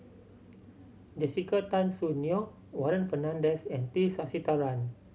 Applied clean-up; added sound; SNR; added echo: none; none; none; none.